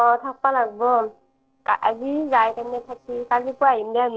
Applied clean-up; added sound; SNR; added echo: neural separator model SepFormer DNS4.